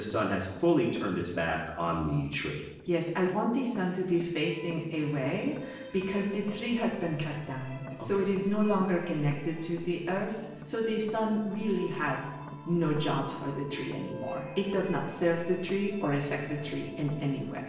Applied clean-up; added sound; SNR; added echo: neural separator model SepFormer DNS4.